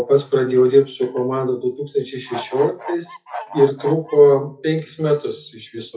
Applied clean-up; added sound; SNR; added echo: classical method WPE with log-MMSE.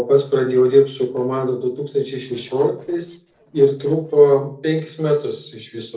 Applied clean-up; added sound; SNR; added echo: neural separator model SepFormer DNS4.